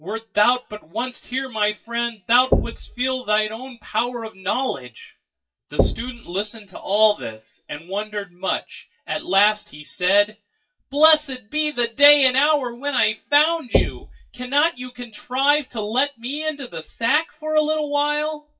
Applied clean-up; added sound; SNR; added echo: classical method WPE with log-MMSE.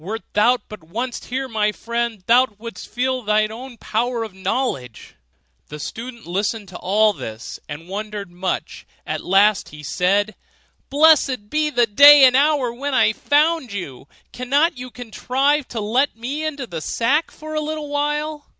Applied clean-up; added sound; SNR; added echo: none; none; none; none.